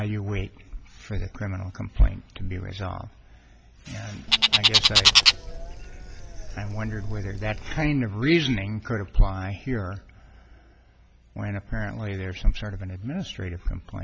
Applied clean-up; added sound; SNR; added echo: none; Bird; -4 dB; none.